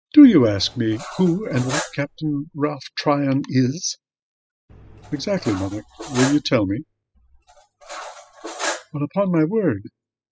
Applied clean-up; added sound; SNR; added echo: classical method spectral subtraction.